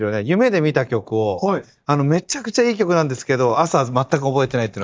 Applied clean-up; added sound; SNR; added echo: neural mask model DeepFilterNet 3.